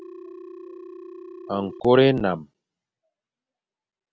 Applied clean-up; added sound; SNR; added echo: none; Telephone; 18 dB; none.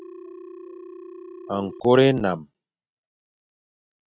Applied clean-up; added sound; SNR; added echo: neural mask model RNNoise.